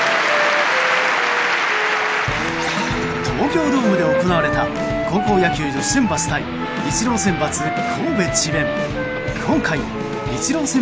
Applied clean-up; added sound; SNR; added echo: none; Wind instrument, woodwind instrument; 6 dB; none.